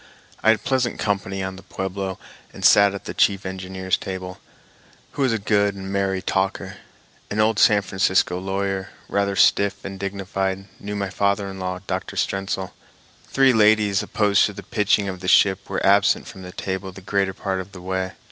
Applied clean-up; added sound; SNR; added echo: none; none; none; none.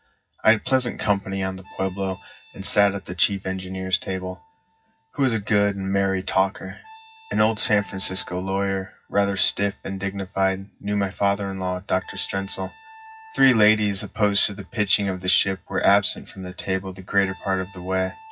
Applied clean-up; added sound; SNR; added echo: classical method WPE with log-MMSE.